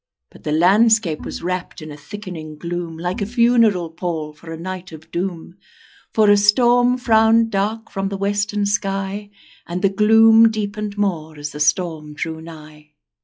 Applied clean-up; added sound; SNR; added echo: classical method log-MMSE.